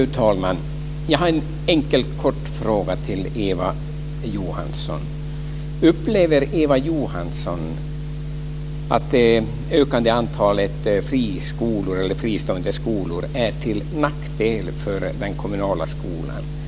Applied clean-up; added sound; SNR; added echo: none; none; none; none.